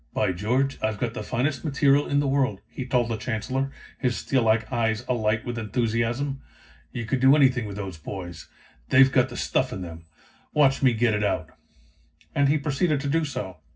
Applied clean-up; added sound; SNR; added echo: none; none; none; reverberation time 0.4 s.